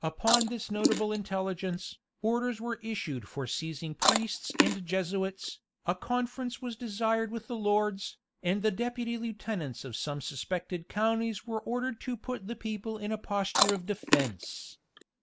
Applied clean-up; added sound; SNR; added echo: neural mask model Resemble Enhance denoiser.